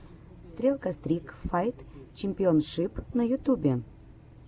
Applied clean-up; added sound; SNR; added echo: none; none; none; none.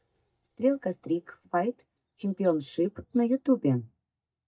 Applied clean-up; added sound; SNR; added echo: neural mask model DeepFilterNet 3.